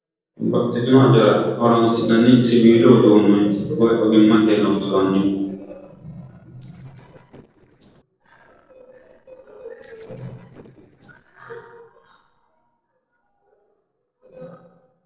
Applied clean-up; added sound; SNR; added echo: neural separator model SepFormer DNS4.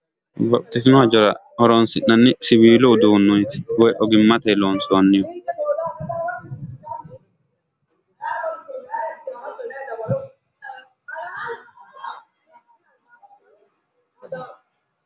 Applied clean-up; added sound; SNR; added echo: none; none; none; none.